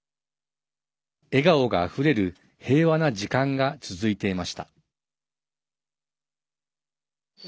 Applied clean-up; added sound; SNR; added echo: none; none; none; none.